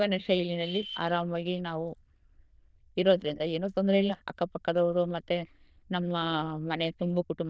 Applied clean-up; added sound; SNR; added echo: neural diffusion model UNIVERSE++.